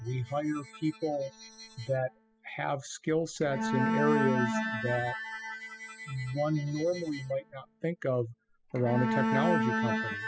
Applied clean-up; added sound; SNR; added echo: classical method spectral subtraction.